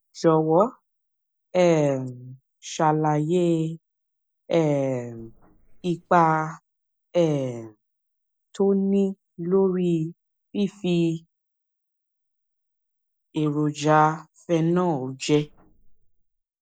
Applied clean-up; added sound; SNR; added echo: neural mask model Resemble Enhance denoiser.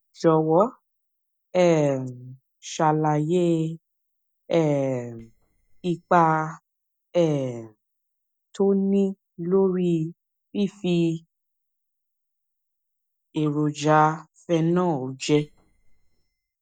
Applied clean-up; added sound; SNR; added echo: neural mask model DeepFilterNet 3.